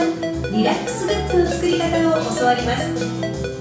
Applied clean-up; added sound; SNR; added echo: none; Ringtone; 10 dB; reverberation time 0.6 s.